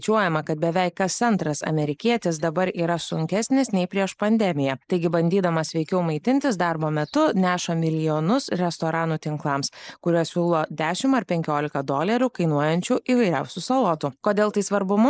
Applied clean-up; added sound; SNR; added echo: neural mask model Resemble Enhance denoiser.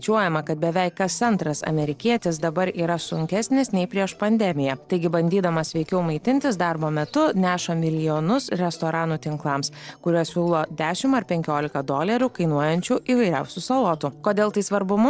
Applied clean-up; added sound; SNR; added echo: neural separator model SepFormer DNS4.